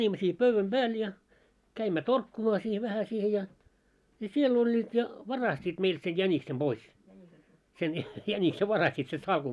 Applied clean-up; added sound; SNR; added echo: none; none; none; none.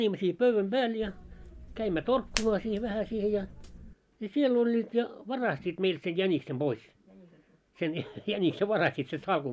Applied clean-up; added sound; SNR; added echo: none; Hands; 11 dB; none.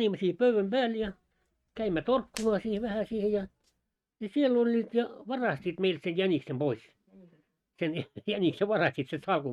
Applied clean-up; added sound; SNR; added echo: neural mask model RNNoise.